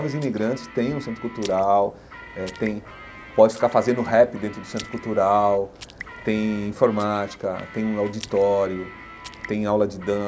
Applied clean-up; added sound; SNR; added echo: none; Raindrop + Guitar; 18 dB; none.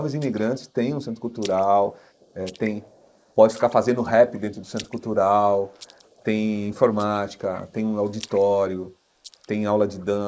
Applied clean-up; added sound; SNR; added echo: neural mask model Resemble Enhance denoiser.